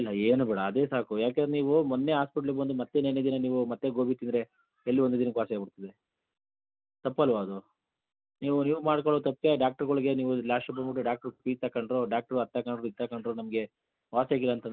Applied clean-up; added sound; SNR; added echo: none; none; none; none.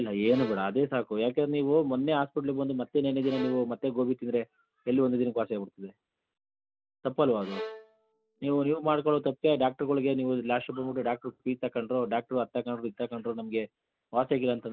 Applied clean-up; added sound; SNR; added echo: none; Bowed string instrument; 16 dB; none.